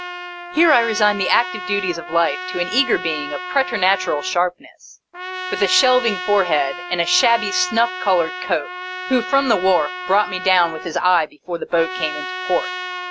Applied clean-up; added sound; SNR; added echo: none; Trumpet; 9 dB; none.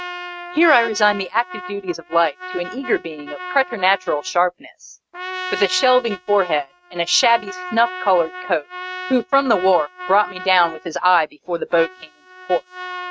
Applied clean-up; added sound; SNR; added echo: neural mask model RNNoise.